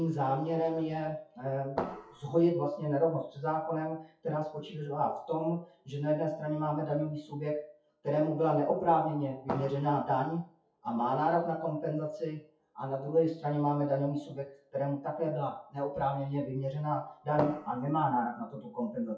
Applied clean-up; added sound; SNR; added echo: classical method WPE with log-MMSE.